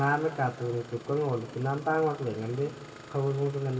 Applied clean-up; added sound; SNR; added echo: none; Engine starting; 18 dB; reverberation time 1.6 s.